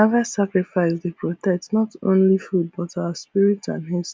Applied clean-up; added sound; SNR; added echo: none; none; none; none.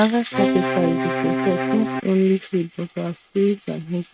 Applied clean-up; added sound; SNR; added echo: neural mask model RNNoise.